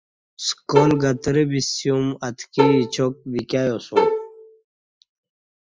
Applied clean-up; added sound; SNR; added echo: classical method Wiener filter.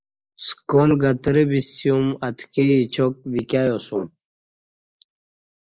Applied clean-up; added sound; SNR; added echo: neural mask model Resemble Enhance denoiser.